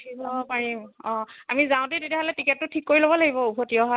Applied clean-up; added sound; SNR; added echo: none; none; none; none.